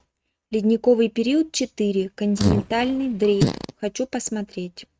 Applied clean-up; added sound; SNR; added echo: neural mask model RNNoise.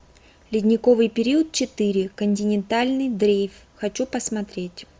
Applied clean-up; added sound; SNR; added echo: none; none; none; none.